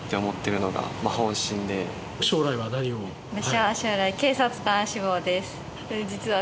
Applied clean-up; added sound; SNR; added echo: none; none; none; none.